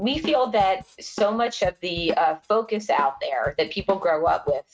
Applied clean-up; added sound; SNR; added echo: neural mask model RNNoise.